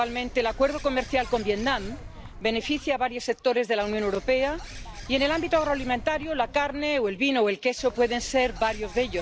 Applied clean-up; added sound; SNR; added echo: none; Bird; 14 dB; none.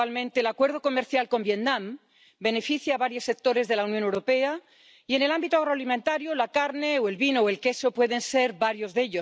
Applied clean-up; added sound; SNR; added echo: none; none; none; none.